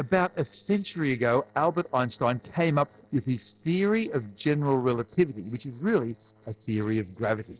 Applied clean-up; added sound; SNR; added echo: neural separator model SepFormer DNS4.